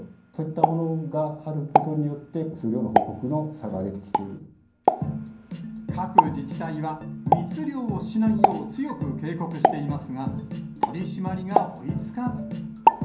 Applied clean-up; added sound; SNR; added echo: none; Explosion; -2 dB; reverberation time 0.6 s.